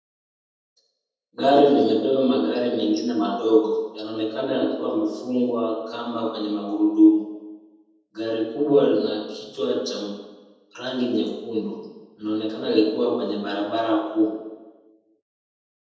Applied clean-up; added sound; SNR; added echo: none; none; none; reverberation time 1.1 s.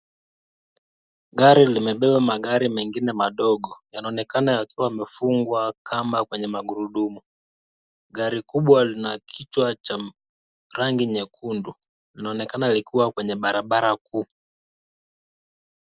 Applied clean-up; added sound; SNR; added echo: none; none; none; none.